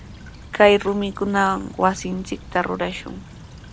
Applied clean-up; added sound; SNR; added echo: none; Stream / Trickle, dribble; 17 dB; none.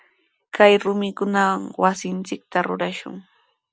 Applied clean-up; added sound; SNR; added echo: none; none; none; none.